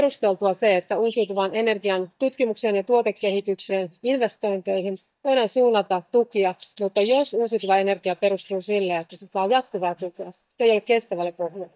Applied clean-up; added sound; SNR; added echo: neural mask model DeepFilterNet 3.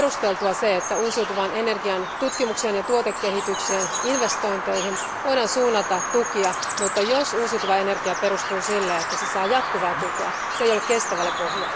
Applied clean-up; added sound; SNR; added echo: none; Bird vocalization, bird call, bird song; 3 dB; none.